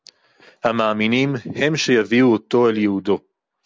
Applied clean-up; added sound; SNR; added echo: none; none; none; none.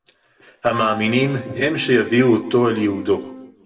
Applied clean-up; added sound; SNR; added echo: none; Wind instrument, woodwind instrument; 15 dB; reverberation time 0.7 s.